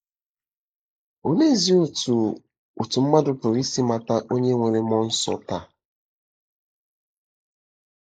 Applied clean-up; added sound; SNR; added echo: neural mask model Resemble Enhance denoiser.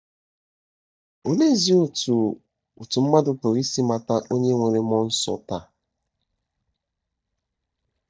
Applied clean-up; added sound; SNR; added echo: neural mask model DeepFilterNet 3.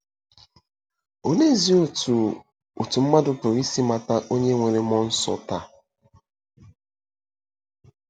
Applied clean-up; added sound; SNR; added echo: none; none; none; none.